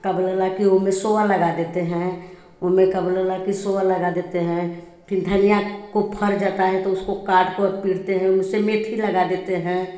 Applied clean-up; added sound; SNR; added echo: none; none; none; reverberation time 1.0 s.